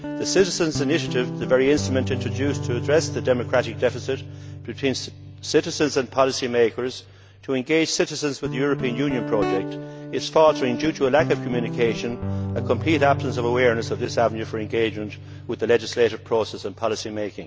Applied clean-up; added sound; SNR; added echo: none; Guitar; 8 dB; none.